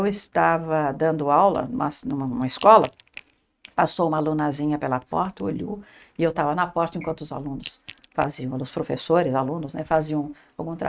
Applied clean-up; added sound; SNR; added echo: neural mask model RNNoise.